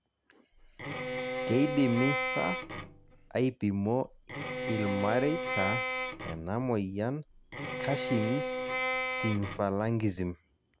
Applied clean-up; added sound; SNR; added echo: none; Bowed string instrument; 3 dB; none.